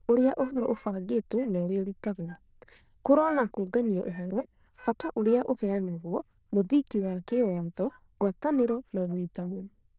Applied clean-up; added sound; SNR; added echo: neural diffusion model UNIVERSE++.